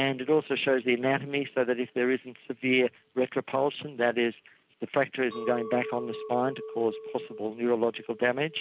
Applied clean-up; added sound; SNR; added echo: none; Chink, clink; 15 dB; none.